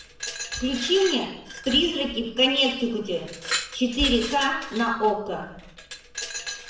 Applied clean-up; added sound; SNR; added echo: none; Glass; 10 dB; reverberation time 0.7 s.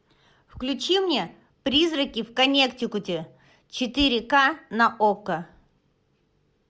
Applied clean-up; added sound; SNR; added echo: none; none; none; none.